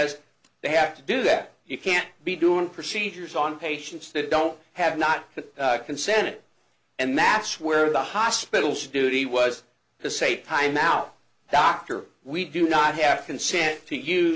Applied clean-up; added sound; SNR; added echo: none; none; none; none.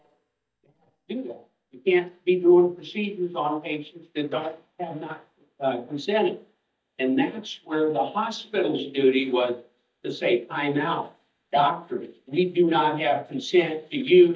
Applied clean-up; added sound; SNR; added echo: neural mask model DeepFilterNet 3.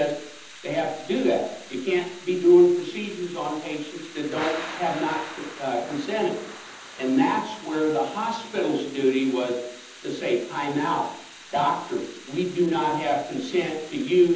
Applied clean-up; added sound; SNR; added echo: none; Thunder / Rain; 17 dB; reverberation time 0.8 s.